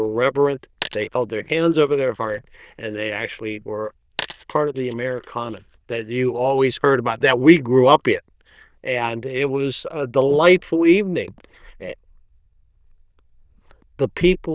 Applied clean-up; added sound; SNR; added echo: neural diffusion model UNIVERSE++.